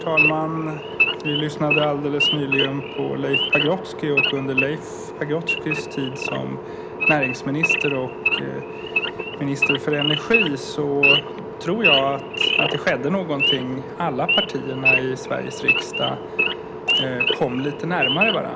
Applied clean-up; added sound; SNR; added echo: none; Idling / Wild animals; -2 dB; none.